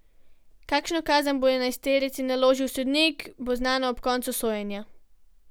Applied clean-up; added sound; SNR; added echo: none; none; none; none.